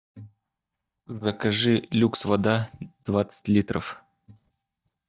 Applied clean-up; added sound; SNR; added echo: neural mask model DeepFilterNet 3.